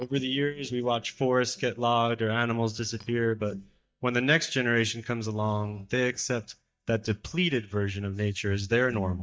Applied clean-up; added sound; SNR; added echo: neural mask model DeepFilterNet 3.